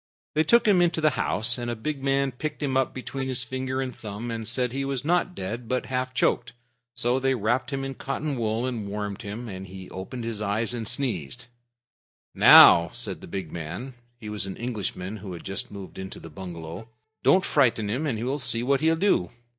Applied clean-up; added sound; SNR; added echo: neural mask model DeepFilterNet 3.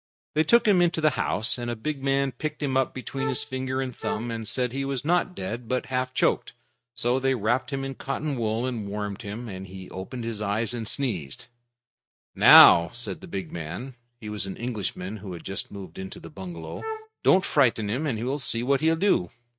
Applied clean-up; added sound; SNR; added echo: neural mask model RNNoise.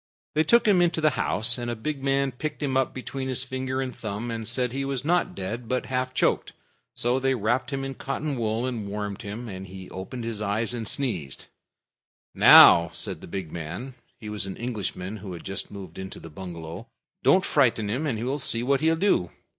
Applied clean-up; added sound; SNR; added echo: neural mask model Resemble Enhance denoiser.